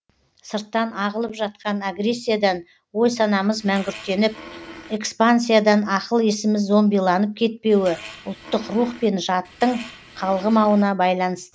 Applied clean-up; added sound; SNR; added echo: none; Fart; 18 dB; none.